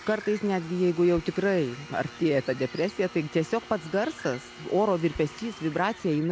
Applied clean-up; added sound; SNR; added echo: none; Domestic sounds, home sounds + Bird; 17 dB; none.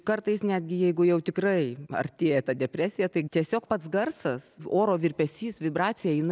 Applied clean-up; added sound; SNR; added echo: none; none; none; none.